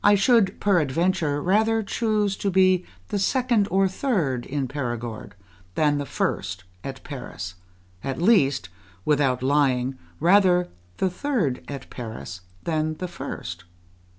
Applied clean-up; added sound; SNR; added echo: none; none; none; none.